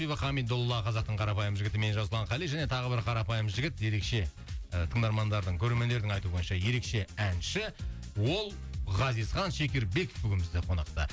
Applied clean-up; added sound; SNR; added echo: none; none; none; none.